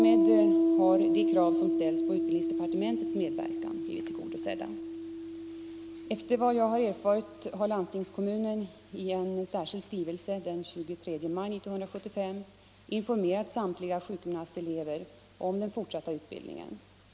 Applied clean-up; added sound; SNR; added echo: none; Piano; -1 dB; none.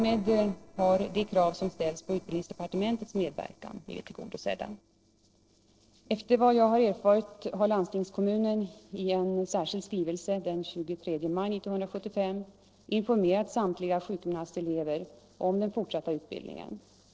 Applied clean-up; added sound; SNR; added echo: neural separator model SepFormer DNS4.